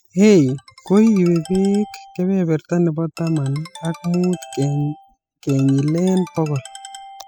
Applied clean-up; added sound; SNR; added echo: classical method spectral subtraction.